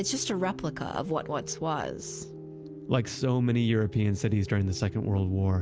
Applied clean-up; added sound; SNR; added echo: none; none; none; none.